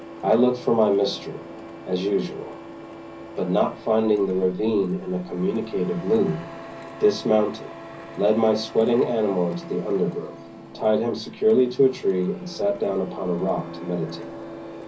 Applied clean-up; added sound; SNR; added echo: none; Printer; 15 dB; reverberation time 0.5 s.